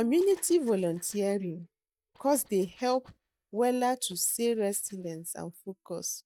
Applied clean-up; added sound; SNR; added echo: neural mask model DeepFilterNet 3.